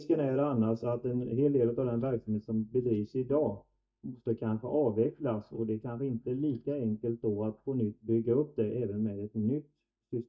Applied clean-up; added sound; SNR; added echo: neural mask model DeepFilterNet 3.